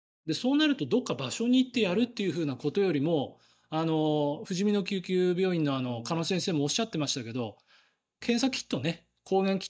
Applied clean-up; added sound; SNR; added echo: neural mask model DeepFilterNet 3.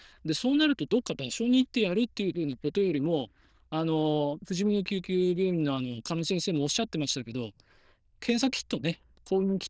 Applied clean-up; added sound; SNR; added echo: neural diffusion model UNIVERSE++.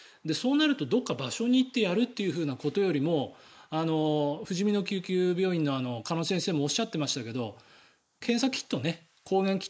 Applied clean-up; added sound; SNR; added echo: neural mask model Resemble Enhance denoiser.